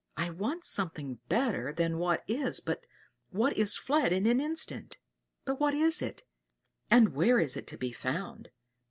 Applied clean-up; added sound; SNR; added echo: none; none; none; none.